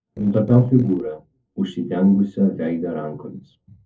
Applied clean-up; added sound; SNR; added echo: neural separator model SepFormer DNS4.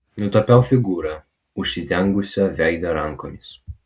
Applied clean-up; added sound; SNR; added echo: none; none; none; none.